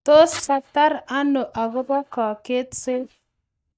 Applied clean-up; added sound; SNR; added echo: neural mask model DeepFilterNet 3.